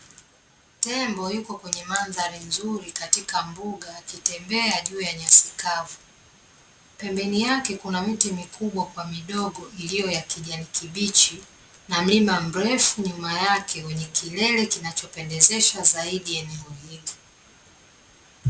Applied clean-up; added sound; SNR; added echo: none; none; none; none.